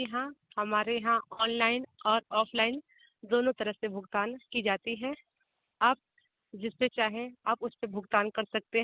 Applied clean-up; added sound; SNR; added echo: none; none; none; none.